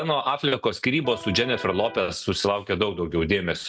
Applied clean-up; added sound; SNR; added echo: none; Electric guitar; 13 dB; none.